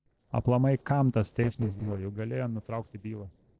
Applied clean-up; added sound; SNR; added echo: neural separator model SepFormer DNS4.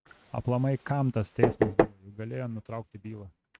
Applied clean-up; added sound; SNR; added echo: neural mask model RNNoise.